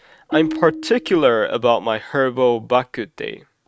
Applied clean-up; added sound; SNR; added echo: neural mask model RNNoise.